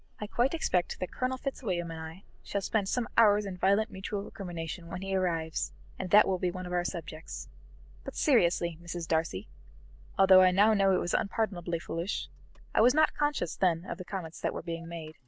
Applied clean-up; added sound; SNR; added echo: none; Engine starting; 15 dB; none.